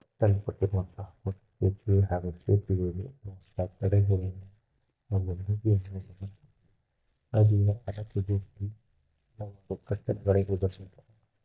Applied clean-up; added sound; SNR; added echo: neural mask model DeepFilterNet 3.